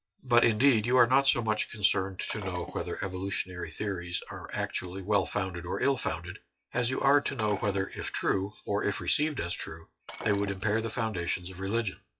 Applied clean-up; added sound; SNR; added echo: classical method WPE with log-MMSE.